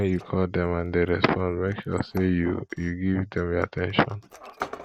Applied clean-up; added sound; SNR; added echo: neural mask model RNNoise.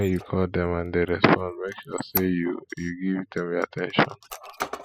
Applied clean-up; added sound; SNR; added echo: classical method spectral subtraction.